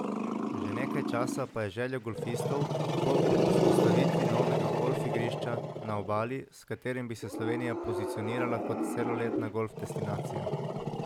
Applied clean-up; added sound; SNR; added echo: none; Growling; -4 dB; none.